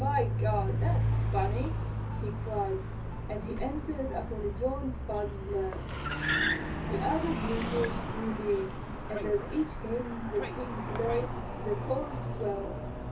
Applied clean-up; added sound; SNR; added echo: none; Car; -1 dB; reverberation time 0.3 s.